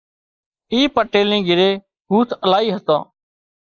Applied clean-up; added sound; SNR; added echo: neural mask model Resemble Enhance denoiser.